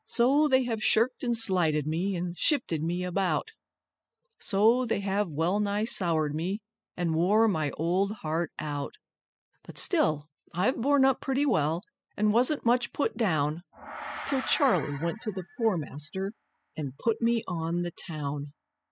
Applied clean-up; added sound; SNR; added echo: classical method spectral subtraction.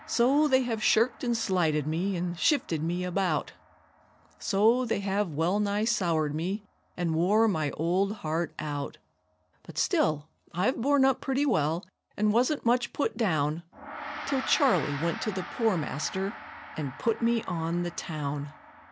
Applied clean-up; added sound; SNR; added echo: none; Gong; 17 dB; none.